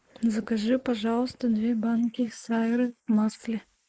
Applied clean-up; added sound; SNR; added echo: neural mask model Resemble Enhance denoiser.